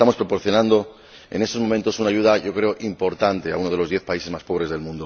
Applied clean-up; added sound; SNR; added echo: none; none; none; none.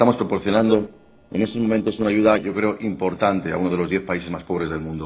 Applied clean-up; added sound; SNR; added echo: neural separator model SepFormer DNS4.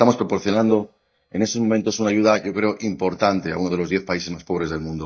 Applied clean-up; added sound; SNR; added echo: neural mask model DeepFilterNet 3.